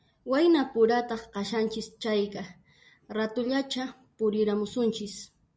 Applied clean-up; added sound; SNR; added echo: none; none; none; none.